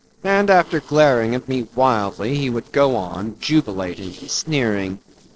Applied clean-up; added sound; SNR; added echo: neural separator model SepFormer DNS4.